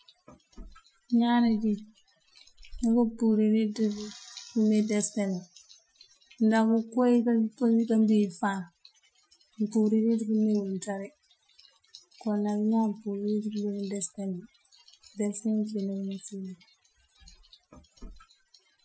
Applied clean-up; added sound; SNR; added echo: classical method Wiener filter.